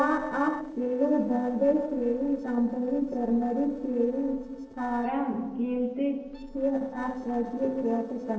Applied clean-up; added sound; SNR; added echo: neural separator model SepFormer DNS4.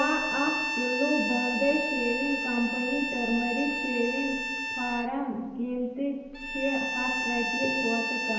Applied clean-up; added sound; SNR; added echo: none; Bowed string instrument; 2 dB; reverberation time 1.0 s.